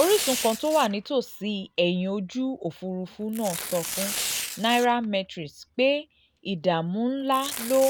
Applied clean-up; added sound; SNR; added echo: none; Tearing; 10 dB; none.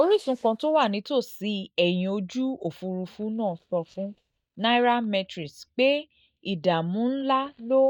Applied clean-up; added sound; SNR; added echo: neural mask model DeepFilterNet 3.